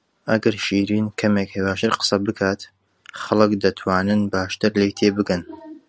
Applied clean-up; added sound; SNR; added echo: none; none; none; none.